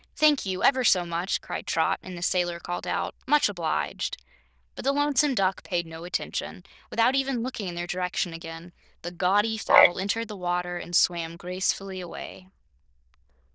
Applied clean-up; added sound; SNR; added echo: neural diffusion model UNIVERSE++.